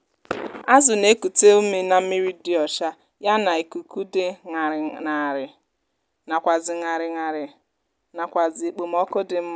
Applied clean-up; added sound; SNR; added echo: none; none; none; none.